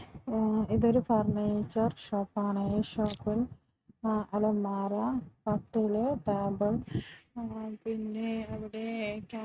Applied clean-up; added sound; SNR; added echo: neural mask model RNNoise.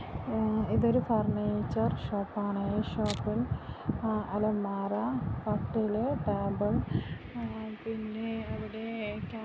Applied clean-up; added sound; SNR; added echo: none; Camera; 16 dB; none.